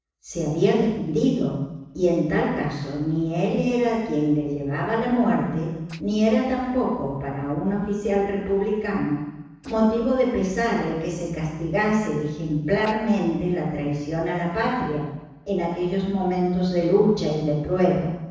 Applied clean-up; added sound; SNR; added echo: neural separator model SepFormer DNS4.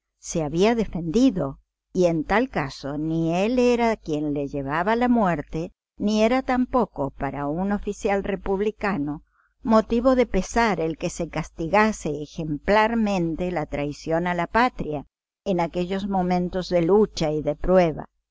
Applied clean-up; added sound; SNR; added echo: none; none; none; none.